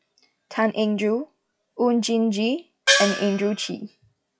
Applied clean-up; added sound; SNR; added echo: classical method log-MMSE.